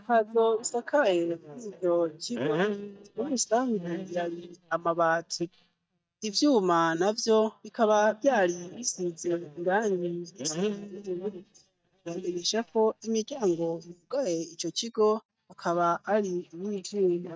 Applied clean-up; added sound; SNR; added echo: neural mask model DeepFilterNet 3.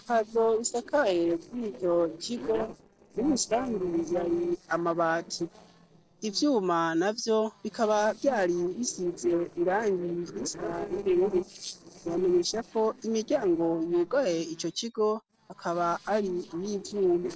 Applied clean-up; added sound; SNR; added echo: neural separator model SepFormer DNS4.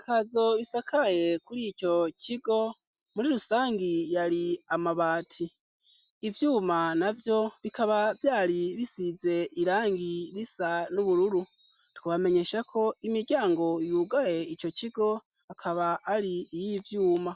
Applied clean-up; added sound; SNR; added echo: none; none; none; none.